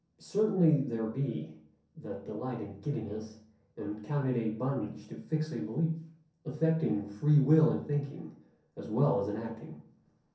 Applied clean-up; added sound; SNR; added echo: none; none; none; reverberation time 0.6 s.